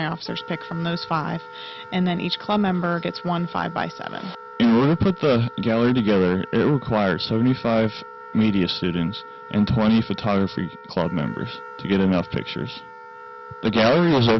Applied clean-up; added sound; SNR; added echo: none; Wind instrument, woodwind instrument; 17 dB; none.